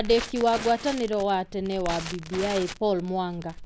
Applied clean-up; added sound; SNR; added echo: none; Crackle; 11 dB; none.